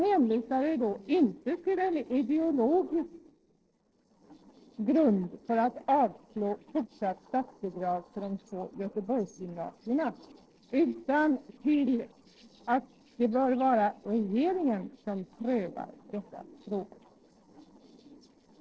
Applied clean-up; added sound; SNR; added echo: neural separator model SepFormer DNS4.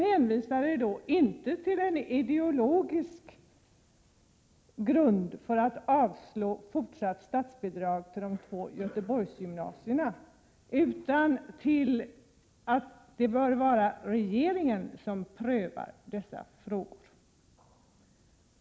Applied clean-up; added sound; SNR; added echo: none; none; none; none.